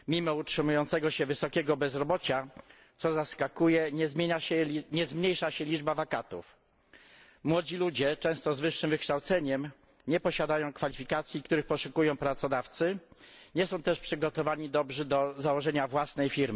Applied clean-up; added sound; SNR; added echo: none; none; none; none.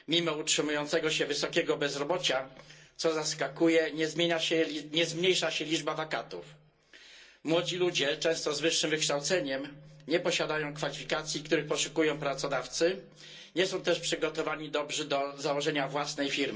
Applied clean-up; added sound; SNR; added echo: none; none; none; reverberation time 0.2 s.